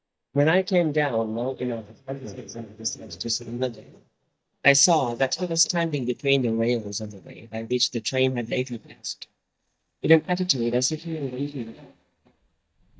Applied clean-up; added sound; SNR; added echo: neural mask model DeepFilterNet 3.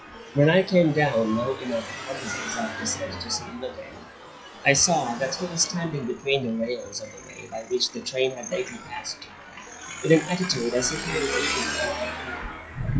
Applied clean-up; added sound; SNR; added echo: classical method WPE with log-MMSE.